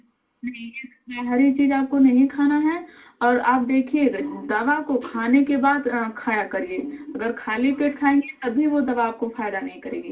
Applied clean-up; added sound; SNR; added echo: none; none; none; reverberation time 0.2 s.